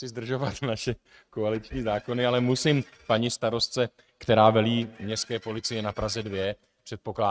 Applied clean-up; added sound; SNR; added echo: neural mask model RNNoise.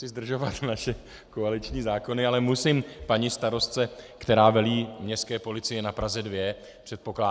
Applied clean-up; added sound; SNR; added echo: none; none; none; none.